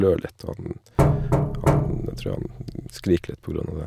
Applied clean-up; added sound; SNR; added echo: none; Knock; -4 dB; none.